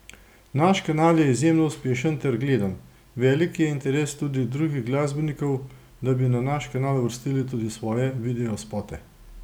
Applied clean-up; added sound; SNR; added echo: none; none; none; none.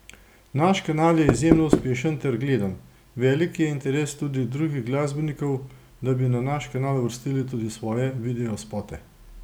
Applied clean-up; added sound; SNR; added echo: none; Knock; -3 dB; none.